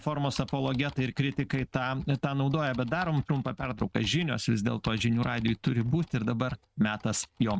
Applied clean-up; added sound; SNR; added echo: neural mask model RNNoise.